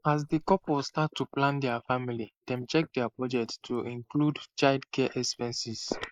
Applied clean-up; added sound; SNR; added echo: neural mask model Resemble Enhance denoiser.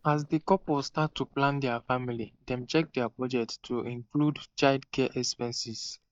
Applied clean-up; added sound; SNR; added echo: neural mask model DeepFilterNet 3.